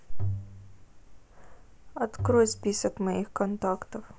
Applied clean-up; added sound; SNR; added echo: none; Bowed string instrument; 8 dB; none.